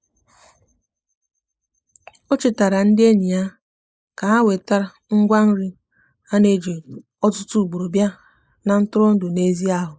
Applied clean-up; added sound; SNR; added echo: neural mask model Resemble Enhance denoiser.